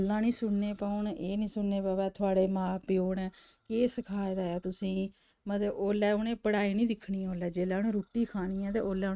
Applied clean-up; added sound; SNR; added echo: neural mask model RNNoise.